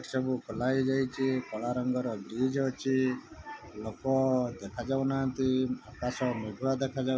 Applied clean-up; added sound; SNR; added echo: none; none; none; none.